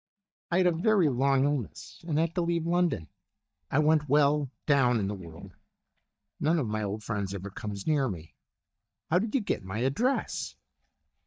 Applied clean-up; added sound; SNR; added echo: neural mask model DeepFilterNet 3.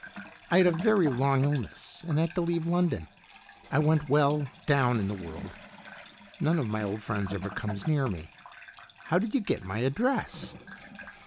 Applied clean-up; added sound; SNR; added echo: none; Bathtub (filling or washing) / Gurgling + Toilet flush / Gurgling; 16 dB; none.